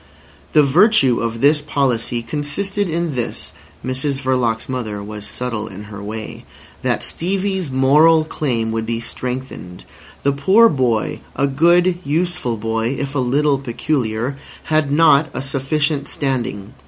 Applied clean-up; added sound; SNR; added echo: none; none; none; none.